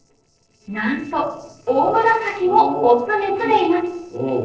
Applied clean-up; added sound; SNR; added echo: neural separator model SepFormer DNS4.